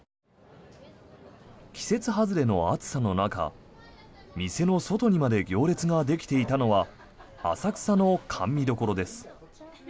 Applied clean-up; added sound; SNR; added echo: none; none; none; none.